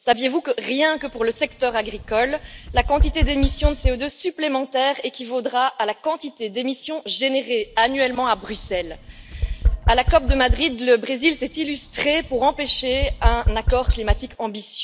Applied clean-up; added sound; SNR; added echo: none; Tap; 2 dB; none.